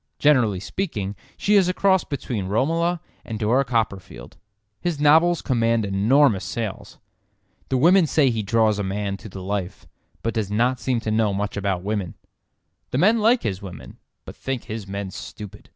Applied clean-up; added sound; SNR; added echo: none; none; none; none.